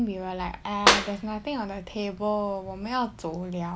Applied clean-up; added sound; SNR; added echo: none; Clapping; -1 dB; none.